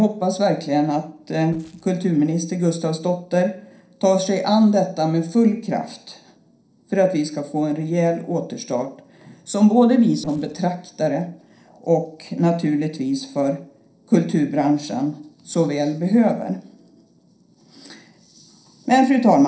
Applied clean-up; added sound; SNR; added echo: neural separator model SepFormer DNS4.